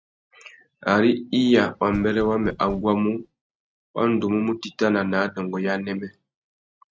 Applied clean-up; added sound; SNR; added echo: neural mask model RNNoise.